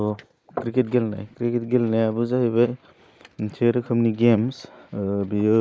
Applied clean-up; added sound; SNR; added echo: neural mask model Resemble Enhance denoiser.